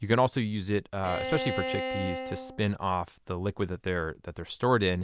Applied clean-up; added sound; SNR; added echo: none; Bowed string instrument; 5 dB; none.